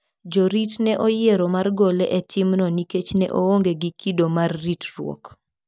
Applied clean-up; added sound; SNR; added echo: none; none; none; none.